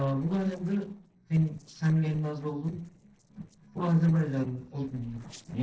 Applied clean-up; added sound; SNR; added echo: neural separator model SepFormer DNS4.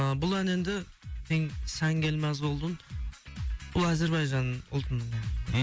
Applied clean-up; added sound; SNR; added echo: none; none; none; none.